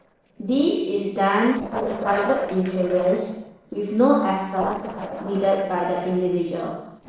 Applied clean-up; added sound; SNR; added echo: neural separator model SepFormer DNS4.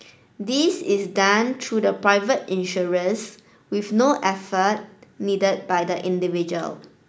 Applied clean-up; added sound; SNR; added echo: none; none; none; none.